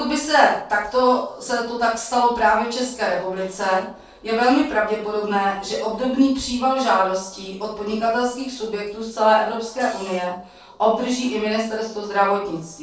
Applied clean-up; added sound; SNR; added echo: neural separator model SepFormer DNS4.